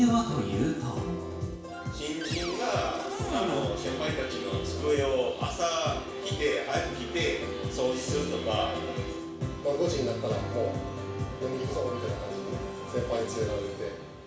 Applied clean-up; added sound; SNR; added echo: none; Cupboard open or close; 6 dB; reverberation time 0.7 s.